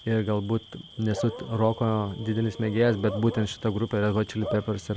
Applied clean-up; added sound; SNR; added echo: none; Bark / Cricket; 14 dB; none.